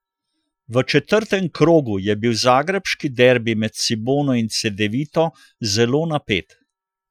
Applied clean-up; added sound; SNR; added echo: classical method Wiener filter.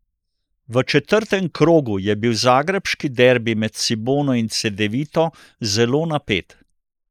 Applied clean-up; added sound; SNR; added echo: neural mask model Resemble Enhance denoiser.